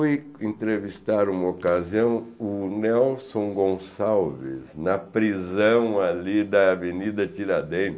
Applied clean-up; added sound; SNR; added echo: none; none; none; none.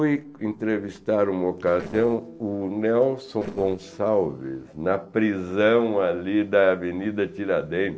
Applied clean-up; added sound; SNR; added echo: neural separator model SepFormer DNS4.